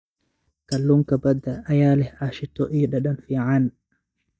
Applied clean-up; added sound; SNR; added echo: neural mask model DeepFilterNet 3.